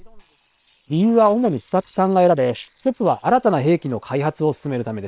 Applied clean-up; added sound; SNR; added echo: neural separator model SepFormer WHAM!.